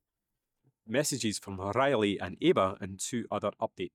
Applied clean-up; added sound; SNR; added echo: neural mask model DeepFilterNet 3.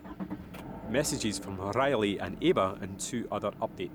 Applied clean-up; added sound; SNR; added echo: none; Motor vehicle (road) / Engine; 11 dB; none.